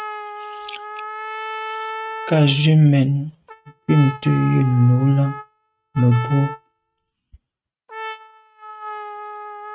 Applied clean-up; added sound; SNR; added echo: neural mask model RNNoise.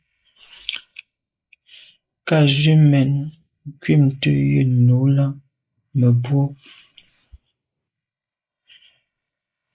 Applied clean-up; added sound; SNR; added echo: neural mask model Resemble Enhance denoiser.